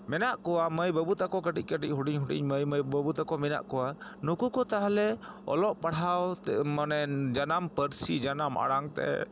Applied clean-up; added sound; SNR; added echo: none; Engine; 20 dB; none.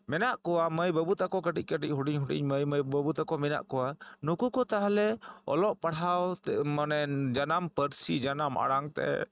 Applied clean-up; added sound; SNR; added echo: neural mask model RNNoise.